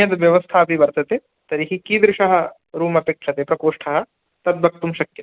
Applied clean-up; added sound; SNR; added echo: none; none; none; none.